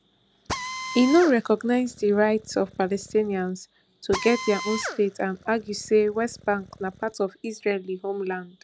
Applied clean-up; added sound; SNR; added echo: none; Drill; 12 dB; none.